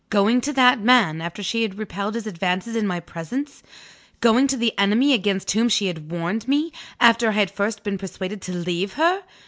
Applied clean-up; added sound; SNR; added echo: none; none; none; none.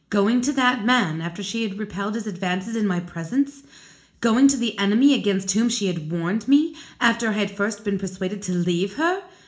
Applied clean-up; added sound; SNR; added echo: none; none; none; reverberation time 0.4 s.